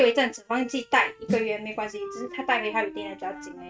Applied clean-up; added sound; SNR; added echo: neural mask model RNNoise.